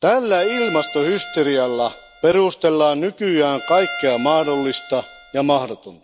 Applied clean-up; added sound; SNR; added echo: none; Bowed string instrument; 14 dB; none.